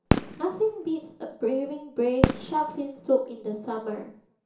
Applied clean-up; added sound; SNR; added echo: none; Fireworks; 2 dB; reverberation time 0.7 s.